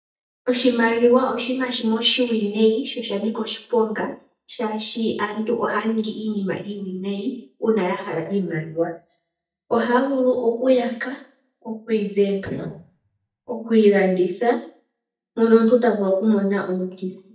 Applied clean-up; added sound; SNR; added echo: neural mask model DeepFilterNet 3.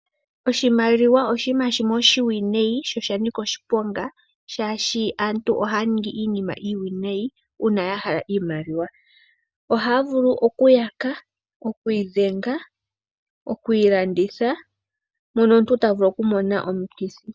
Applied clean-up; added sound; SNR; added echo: none; none; none; none.